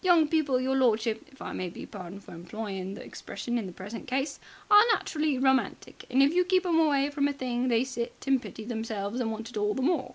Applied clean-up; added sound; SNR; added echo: none; none; none; none.